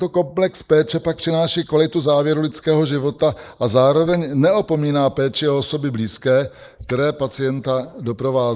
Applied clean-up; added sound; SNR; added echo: neural mask model Resemble Enhance denoiser.